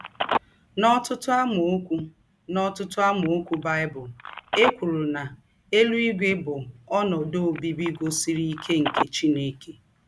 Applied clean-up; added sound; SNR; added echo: none; Telephone; 10 dB; none.